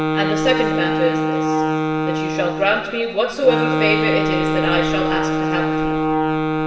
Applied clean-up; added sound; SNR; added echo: none; Wind instrument, woodwind instrument; -2 dB; reverberation time 2.2 s.